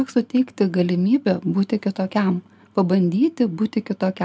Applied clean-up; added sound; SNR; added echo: none; none; none; none.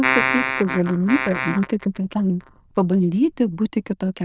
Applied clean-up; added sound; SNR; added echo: neural diffusion model UNIVERSE++.